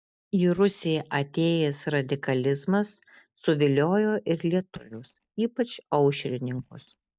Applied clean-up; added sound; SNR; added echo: neural mask model DeepFilterNet 3.